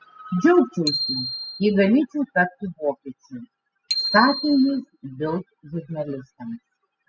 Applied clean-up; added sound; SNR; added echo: classical method spectral subtraction.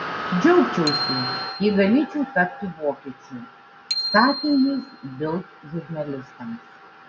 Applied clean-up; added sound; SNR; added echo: none; Bicycle bell; 10 dB; none.